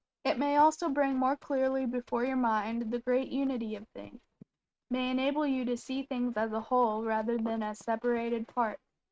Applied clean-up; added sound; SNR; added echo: neural mask model RNNoise.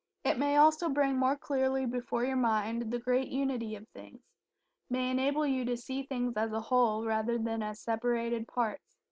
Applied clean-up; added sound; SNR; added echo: none; none; none; none.